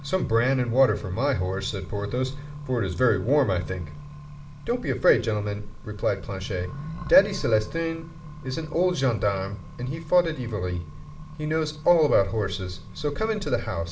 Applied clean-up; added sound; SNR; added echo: none; Accelerating, revving, vroom; 14 dB; reverberation time 0.6 s.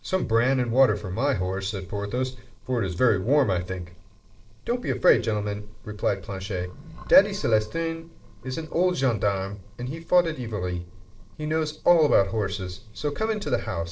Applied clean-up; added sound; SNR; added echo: neural separator model SepFormer DNS4.